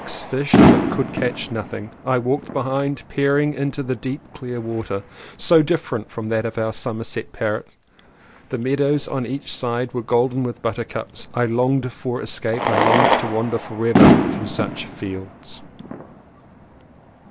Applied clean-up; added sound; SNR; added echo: none; Fireworks; 0 dB; none.